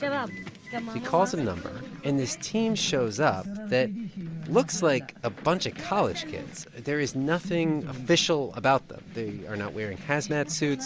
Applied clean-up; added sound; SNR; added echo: none; none; none; none.